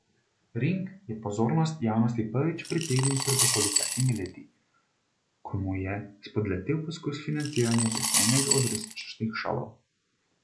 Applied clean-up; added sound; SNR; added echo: none; Coin (dropping) / Glass; -2 dB; none.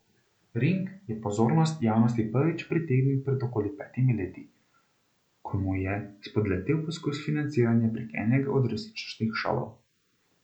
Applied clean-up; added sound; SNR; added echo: none; none; none; none.